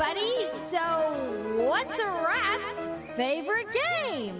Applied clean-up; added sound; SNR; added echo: none; none; none; none.